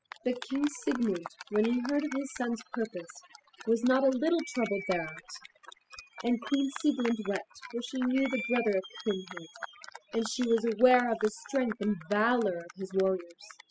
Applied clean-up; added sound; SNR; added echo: classical method spectral subtraction.